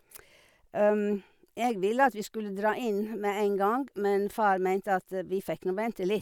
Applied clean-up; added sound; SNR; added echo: none; none; none; none.